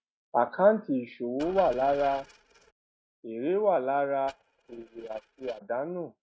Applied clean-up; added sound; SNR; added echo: neural mask model RNNoise.